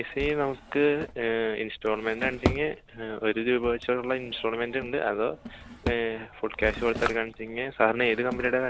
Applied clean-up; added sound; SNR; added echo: none; Drawer open or close; 10 dB; none.